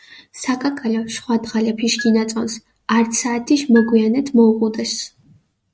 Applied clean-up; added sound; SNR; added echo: neural mask model RNNoise.